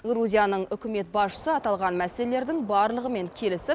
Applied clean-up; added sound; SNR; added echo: none; none; none; none.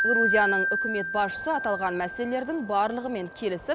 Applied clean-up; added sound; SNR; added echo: none; Wind chime; 2 dB; none.